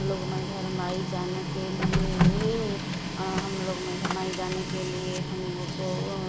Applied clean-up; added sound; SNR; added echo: none; Printer; -4 dB; none.